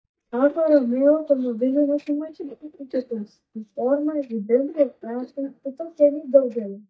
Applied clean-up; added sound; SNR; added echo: neural mask model DeepFilterNet 3.